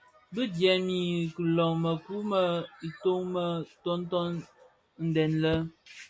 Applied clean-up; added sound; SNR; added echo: none; none; none; none.